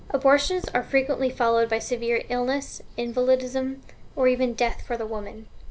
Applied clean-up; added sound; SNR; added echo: none; Bird vocalization, bird call, bird song; 14 dB; none.